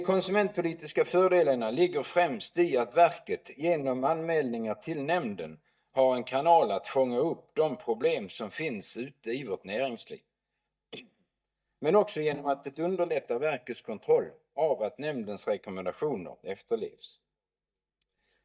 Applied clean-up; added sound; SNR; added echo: neural mask model DeepFilterNet 3.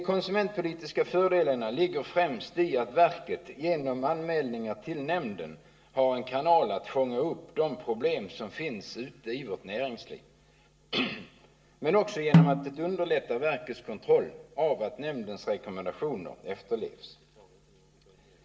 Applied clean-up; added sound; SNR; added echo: none; Snare drum; -4 dB; reverberation time 0.7 s.